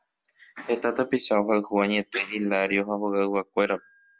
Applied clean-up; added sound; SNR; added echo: none; none; none; none.